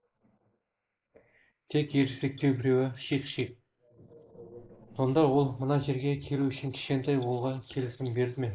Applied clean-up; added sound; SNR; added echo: neural mask model Resemble Enhance denoiser.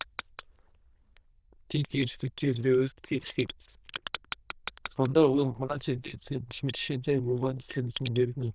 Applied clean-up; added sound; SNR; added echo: neural diffusion model UNIVERSE++.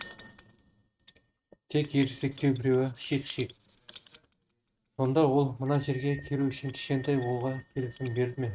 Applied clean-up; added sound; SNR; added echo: neural mask model RNNoise.